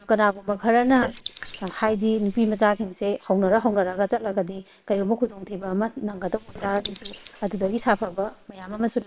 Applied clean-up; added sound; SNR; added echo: neural separator model SepFormer WHAM!.